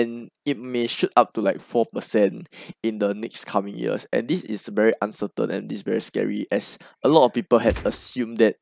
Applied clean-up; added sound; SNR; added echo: none; Gunshot, gunfire; 11 dB; none.